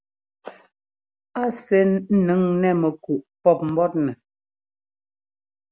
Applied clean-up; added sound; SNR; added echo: none; none; none; none.